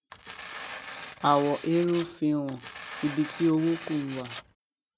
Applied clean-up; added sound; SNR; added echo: none; Tearing; 11 dB; none.